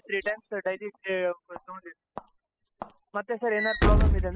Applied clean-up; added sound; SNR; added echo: classical method spectral subtraction.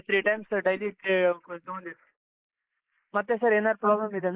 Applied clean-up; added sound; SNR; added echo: neural mask model Resemble Enhance denoiser.